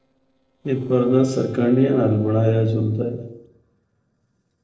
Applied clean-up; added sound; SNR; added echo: neural separator model SepFormer DNS4.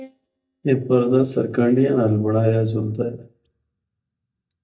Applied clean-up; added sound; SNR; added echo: neural mask model DeepFilterNet 3.